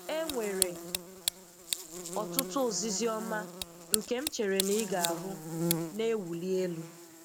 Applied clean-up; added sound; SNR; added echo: none; Buzz + Tick; 2 dB; none.